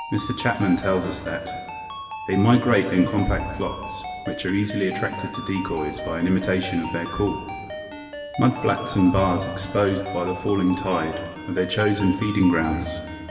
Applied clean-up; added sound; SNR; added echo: none; Ringtone; 11 dB; reverberation time 2.3 s.